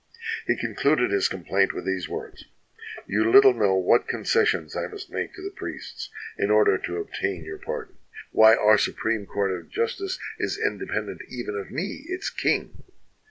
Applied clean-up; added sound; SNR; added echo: none; none; none; none.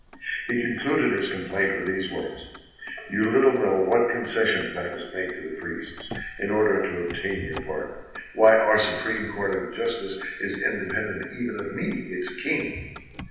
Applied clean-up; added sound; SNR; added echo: none; Motor vehicle (road); 20 dB; reverberation time 1.1 s.